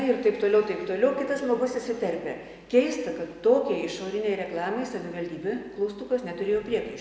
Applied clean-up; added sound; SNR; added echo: none; none; none; none.